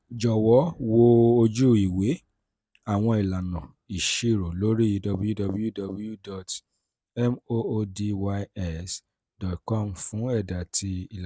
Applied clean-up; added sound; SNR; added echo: none; none; none; none.